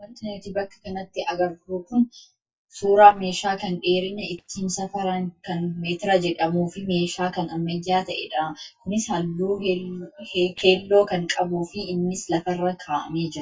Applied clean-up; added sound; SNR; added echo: neural mask model DeepFilterNet 3.